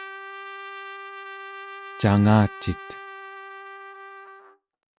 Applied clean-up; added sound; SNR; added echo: none; Trumpet; 13 dB; none.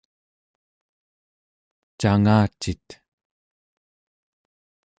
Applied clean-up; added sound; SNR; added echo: none; none; none; none.